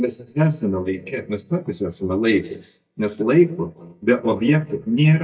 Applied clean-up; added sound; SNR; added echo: neural mask model DeepFilterNet 3.